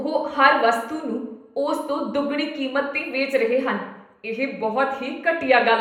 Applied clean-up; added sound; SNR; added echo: none; none; none; reverberation time 0.7 s.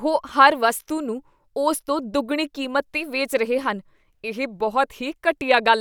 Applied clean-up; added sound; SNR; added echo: none; none; none; none.